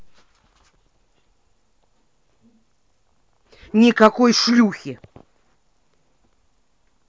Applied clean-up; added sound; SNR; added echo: none; none; none; none.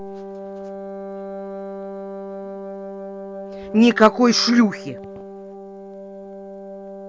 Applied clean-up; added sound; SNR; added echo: none; Wind instrument, woodwind instrument; 11 dB; none.